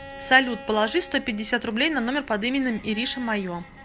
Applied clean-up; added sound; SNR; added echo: none; Bowed string instrument; 18 dB; none.